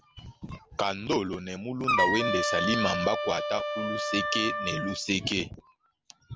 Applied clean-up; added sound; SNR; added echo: none; Wind instrument, woodwind instrument; -1 dB; none.